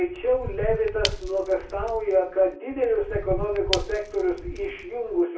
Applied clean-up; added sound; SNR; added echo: none; Shatter / Crushing; 8 dB; reverberation time 0.3 s.